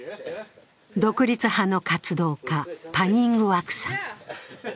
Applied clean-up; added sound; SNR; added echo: none; none; none; none.